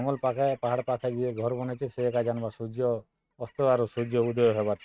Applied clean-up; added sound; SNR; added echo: neural mask model RNNoise.